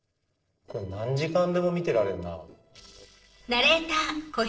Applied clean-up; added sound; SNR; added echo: neural separator model SepFormer DNS4.